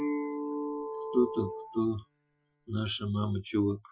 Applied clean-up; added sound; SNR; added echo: classical method Wiener filter.